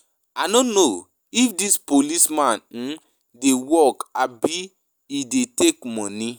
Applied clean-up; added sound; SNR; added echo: none; none; none; none.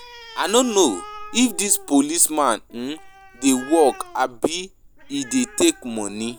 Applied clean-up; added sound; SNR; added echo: none; Animal; 18 dB; none.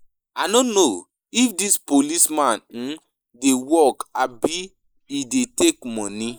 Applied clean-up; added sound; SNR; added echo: neural mask model Resemble Enhance denoiser.